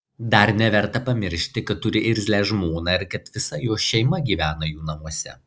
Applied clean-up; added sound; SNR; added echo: none; none; none; none.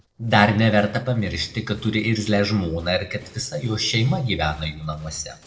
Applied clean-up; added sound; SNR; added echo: neural separator model SepFormer DNS4.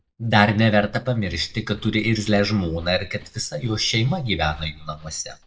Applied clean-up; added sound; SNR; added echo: neural mask model DeepFilterNet 3.